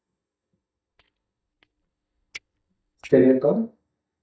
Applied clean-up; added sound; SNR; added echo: neural mask model DeepFilterNet 3.